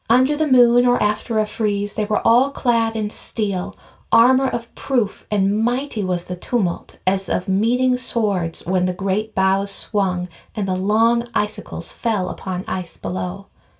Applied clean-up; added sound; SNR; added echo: none; none; none; reverberation time 0.2 s.